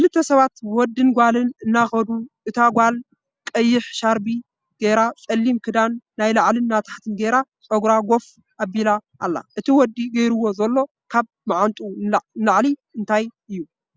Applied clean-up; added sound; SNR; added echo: none; none; none; none.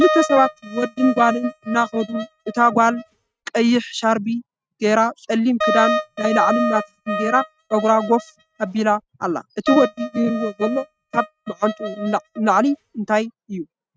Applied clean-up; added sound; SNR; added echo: neural mask model RNNoise.